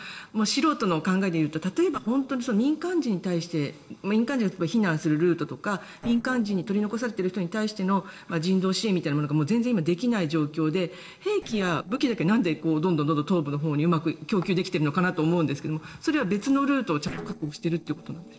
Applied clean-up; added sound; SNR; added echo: neural separator model SepFormer DNS4.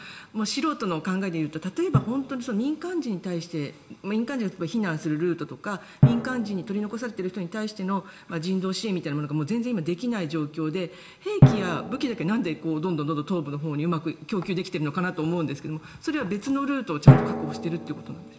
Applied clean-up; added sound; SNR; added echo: none; Drum; 0 dB; reverberation time 0.6 s.